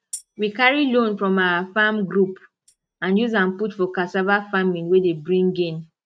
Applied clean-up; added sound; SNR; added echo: neural mask model RNNoise.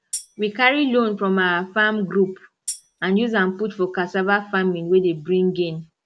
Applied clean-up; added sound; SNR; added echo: none; Tambourine; 13 dB; none.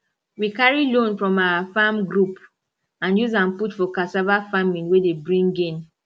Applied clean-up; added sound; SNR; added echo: none; none; none; none.